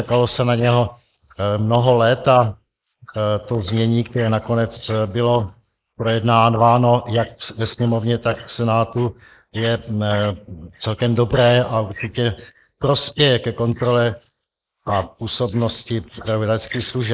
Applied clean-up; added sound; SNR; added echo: neural mask model Resemble Enhance denoiser.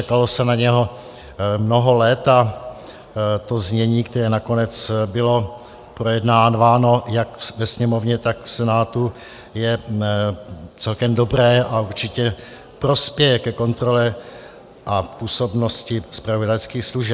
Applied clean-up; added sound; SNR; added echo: none; none; none; none.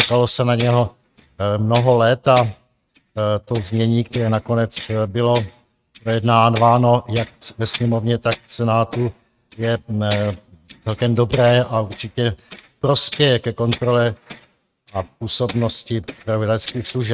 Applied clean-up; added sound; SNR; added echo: neural mask model RNNoise.